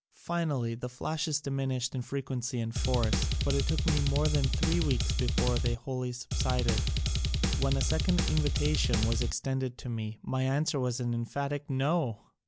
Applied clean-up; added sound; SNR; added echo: none; Drum kit; -3 dB; none.